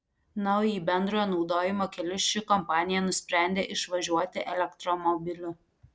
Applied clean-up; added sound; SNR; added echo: none; none; none; none.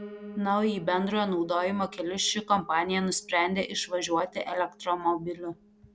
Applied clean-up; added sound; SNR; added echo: none; Piano; 19 dB; none.